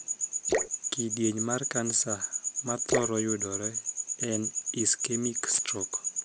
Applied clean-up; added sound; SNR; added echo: none; Drip / Splash, splatter; 8 dB; none.